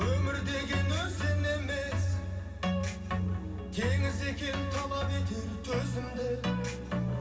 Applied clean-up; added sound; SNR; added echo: none; Musical instrument; 12 dB; reverberation time 2.5 s.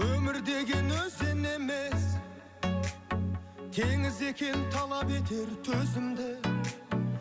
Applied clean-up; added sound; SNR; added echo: none; none; none; none.